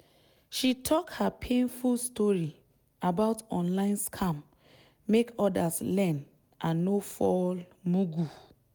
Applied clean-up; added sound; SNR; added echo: none; none; none; none.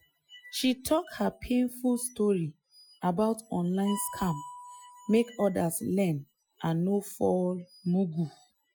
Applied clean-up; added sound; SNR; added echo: classical method Wiener filter.